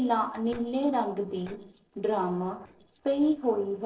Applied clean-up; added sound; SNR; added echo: neural separator model SepFormer DNS4.